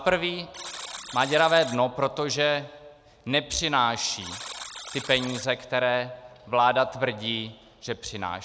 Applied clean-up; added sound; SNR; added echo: none; Alarm; 15 dB; none.